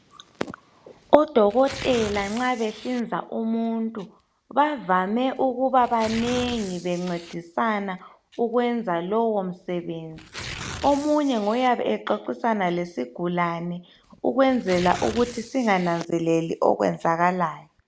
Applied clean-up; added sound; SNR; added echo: none; Tearing; 18 dB; none.